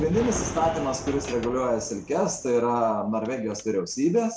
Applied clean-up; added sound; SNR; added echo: none; Gunshot, gunfire; 11 dB; none.